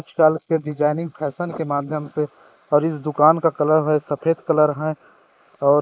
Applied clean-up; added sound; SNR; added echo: neural mask model Resemble Enhance denoiser.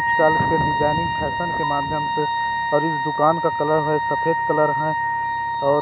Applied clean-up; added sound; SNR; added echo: none; Wind instrument, woodwind instrument; -1 dB; none.